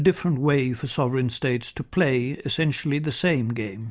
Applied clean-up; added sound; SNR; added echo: none; none; none; none.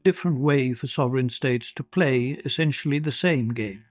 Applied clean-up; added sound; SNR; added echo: neural mask model DeepFilterNet 3.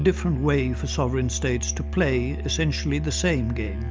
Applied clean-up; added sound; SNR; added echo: none; Musical instrument; 5 dB; none.